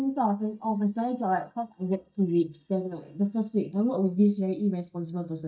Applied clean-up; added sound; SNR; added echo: neural mask model DeepFilterNet 3.